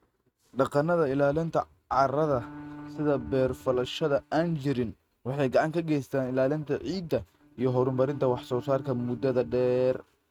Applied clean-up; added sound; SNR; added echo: neural mask model RNNoise.